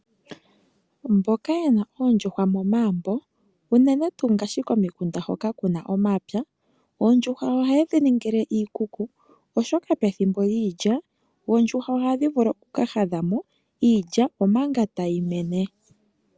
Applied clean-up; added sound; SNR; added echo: none; none; none; none.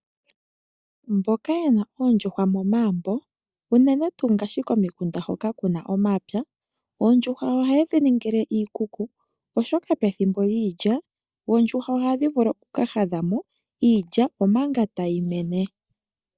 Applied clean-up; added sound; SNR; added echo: neural mask model DeepFilterNet 3.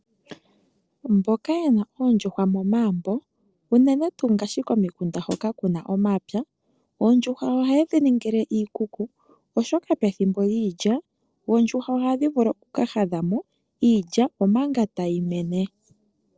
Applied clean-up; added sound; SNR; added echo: neural separator model SepFormer DNS4.